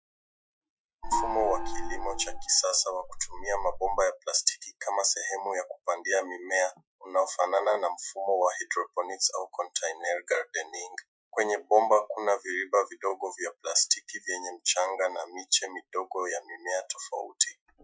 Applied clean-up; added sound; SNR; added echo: classical method Wiener filter.